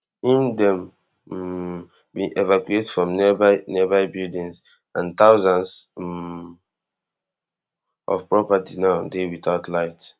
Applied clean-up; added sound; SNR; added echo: none; none; none; none.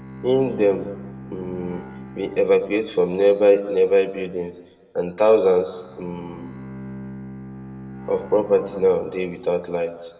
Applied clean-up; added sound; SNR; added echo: none; Bowed string instrument; 17 dB; reverberation time 1.0 s.